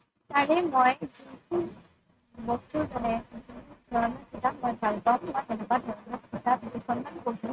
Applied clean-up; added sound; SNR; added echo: neural mask model RNNoise.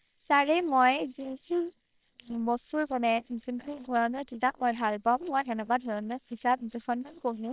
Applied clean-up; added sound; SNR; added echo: neural separator model SepFormer WHAM!.